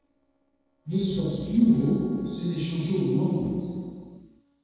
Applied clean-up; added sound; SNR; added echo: neural separator model SepFormer DNS4.